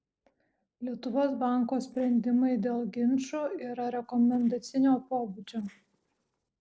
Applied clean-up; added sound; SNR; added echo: neural separator model SepFormer DNS4.